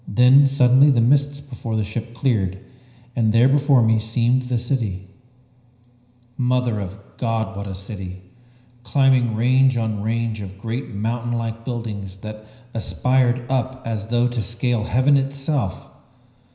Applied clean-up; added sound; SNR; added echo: none; none; none; reverberation time 0.9 s.